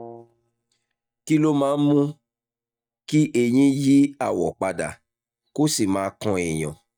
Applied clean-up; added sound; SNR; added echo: neural mask model DeepFilterNet 3.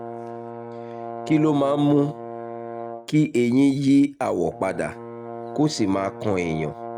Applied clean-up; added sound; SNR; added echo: neural mask model RNNoise.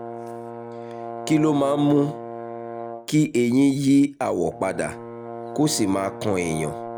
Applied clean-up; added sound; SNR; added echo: none; Brass instrument; 12 dB; none.